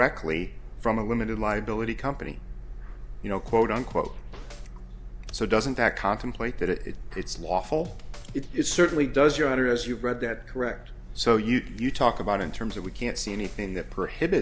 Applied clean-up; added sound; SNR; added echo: none; Scratching (performance technique); 20 dB; none.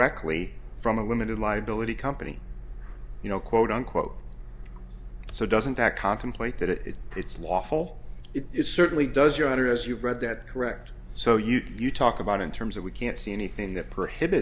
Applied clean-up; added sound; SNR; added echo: none; none; none; none.